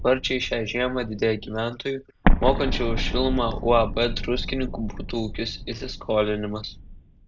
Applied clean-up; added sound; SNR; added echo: none; Explosion; 2 dB; none.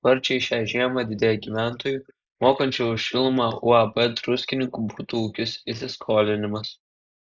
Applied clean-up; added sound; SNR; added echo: neural mask model Resemble Enhance denoiser.